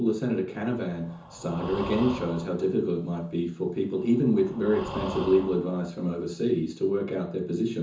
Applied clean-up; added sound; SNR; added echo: none; Breathing; 14 dB; reverberation time 0.6 s.